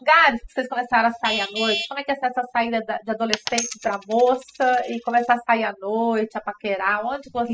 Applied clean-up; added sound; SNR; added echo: classical method spectral subtraction.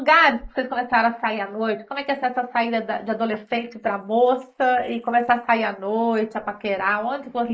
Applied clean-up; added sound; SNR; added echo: neural mask model Resemble Enhance denoiser.